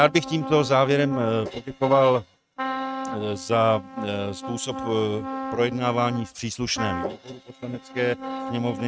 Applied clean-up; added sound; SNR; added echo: neural mask model RNNoise.